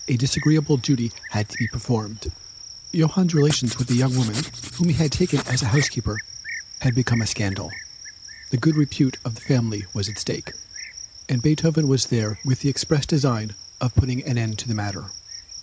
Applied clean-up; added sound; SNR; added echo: none; Cricket + Writing; 14 dB; none.